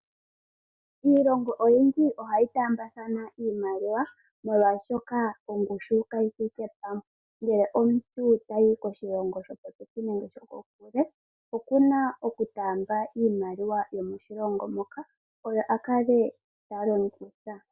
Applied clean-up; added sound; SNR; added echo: none; none; none; none.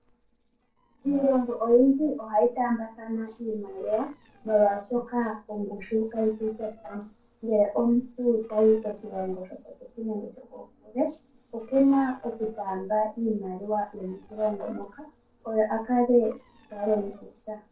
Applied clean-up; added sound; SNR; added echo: neural separator model SepFormer DNS4.